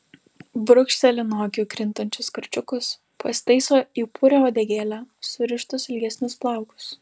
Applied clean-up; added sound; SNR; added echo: none; none; none; none.